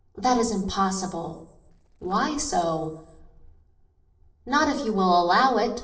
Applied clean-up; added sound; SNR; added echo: neural separator model SepFormer DNS4.